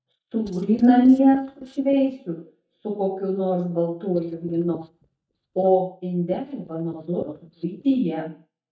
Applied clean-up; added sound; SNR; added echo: neural mask model DeepFilterNet 3.